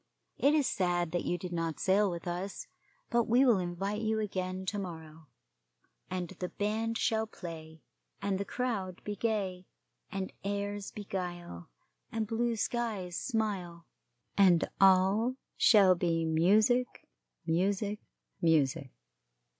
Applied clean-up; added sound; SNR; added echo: none; none; none; none.